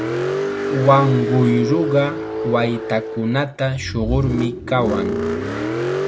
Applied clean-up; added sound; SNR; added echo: none; Car; 3 dB; none.